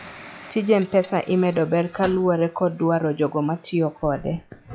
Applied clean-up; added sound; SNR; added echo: classical method log-MMSE.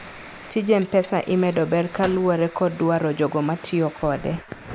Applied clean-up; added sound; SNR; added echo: none; Bell; 10 dB; none.